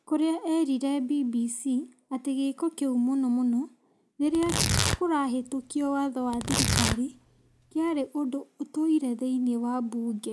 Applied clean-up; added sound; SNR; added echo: none; Tearing; 2 dB; none.